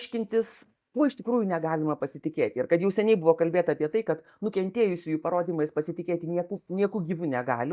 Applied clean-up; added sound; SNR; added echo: neural mask model DeepFilterNet 3.